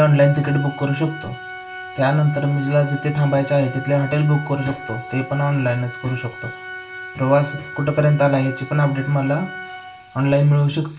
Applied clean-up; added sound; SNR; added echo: none; Organ; 14 dB; reverberation time 0.2 s.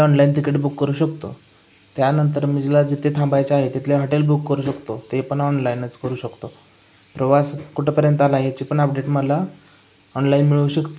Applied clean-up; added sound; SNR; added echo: none; none; none; none.